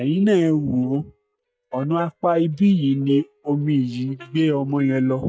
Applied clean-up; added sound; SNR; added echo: neural mask model DeepFilterNet 3.